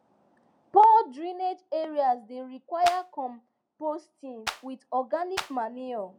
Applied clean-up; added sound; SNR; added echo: none; Clapping; 10 dB; none.